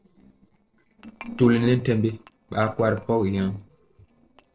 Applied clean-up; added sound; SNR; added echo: neural separator model SepFormer DNS4.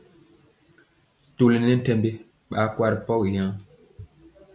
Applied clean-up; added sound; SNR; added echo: none; none; none; none.